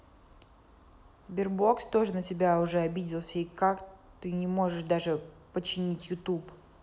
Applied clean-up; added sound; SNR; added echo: none; none; none; none.